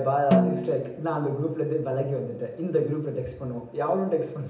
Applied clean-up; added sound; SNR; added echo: none; Snare drum; 2 dB; reverberation time 0.8 s.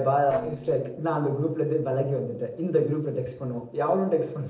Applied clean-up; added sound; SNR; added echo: neural separator model SepFormer DNS4.